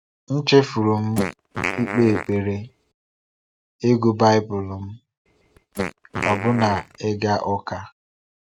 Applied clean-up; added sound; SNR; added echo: neural mask model RNNoise.